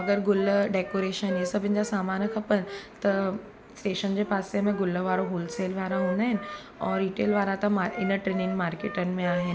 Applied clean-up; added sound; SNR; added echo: none; Wind instrument, woodwind instrument; 11 dB; none.